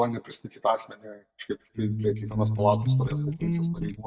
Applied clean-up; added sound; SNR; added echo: neural mask model DeepFilterNet 3.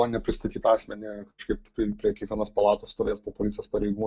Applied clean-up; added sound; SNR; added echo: none; none; none; none.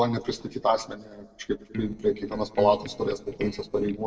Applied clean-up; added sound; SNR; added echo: neural separator model SepFormer DNS4.